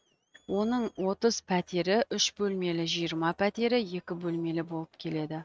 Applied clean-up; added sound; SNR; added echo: neural mask model RNNoise.